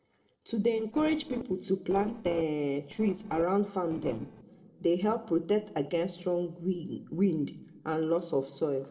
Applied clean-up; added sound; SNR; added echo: neural separator model SepFormer DNS4.